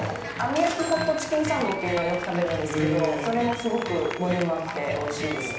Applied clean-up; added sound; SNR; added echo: none; Applause; 11 dB; reverberation time 0.9 s.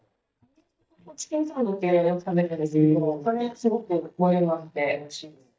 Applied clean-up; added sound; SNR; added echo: neural mask model DeepFilterNet 3.